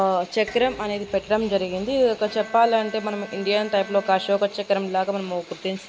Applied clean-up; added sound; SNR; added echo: none; Dishes, pots, and pans + Bowed string instrument; 19 dB; none.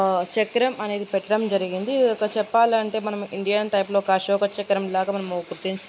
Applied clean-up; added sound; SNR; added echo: none; none; none; none.